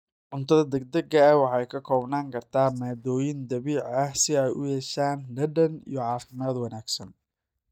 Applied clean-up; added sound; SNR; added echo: neural mask model DeepFilterNet 3.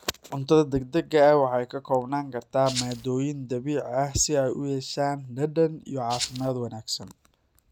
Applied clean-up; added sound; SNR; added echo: none; Rattle (instrument); 9 dB; none.